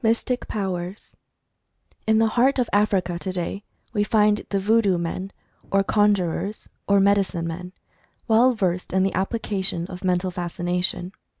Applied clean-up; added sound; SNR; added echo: none; none; none; none.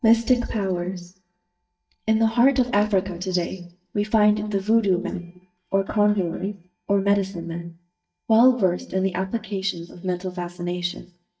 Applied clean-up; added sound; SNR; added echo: neural mask model DeepFilterNet 3.